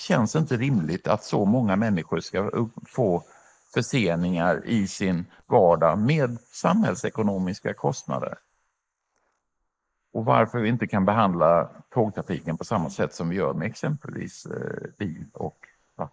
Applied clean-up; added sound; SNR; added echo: neural mask model Resemble Enhance denoiser.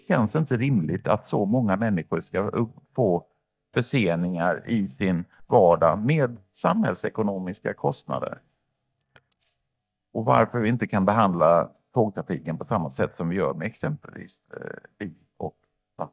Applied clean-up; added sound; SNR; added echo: neural mask model DeepFilterNet 3.